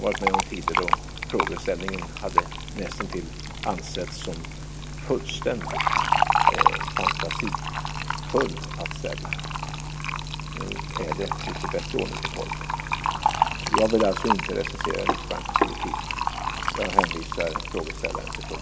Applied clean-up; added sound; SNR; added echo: none; Fill (with liquid); -2 dB; none.